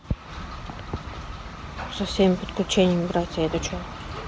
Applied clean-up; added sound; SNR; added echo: none; none; none; none.